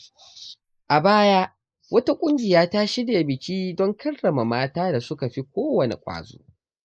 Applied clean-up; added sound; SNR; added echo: neural mask model Resemble Enhance denoiser.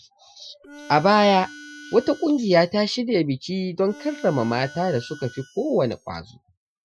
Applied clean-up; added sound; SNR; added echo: classical method Wiener filter.